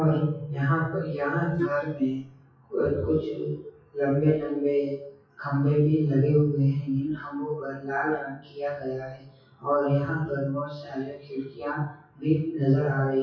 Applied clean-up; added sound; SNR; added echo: classical method WPE with log-MMSE.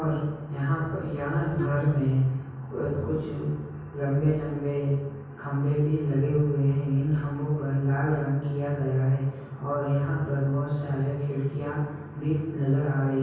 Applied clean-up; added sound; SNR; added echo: none; Wind instrument, woodwind instrument; 12 dB; reverberation time 1.3 s.